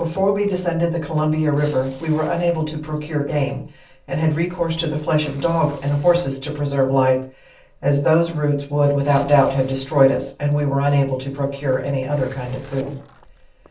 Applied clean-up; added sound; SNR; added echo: neural separator model SepFormer DNS4.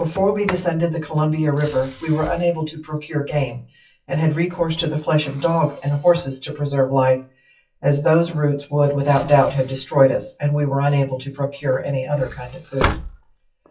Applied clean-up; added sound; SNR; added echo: classical method WPE with log-MMSE.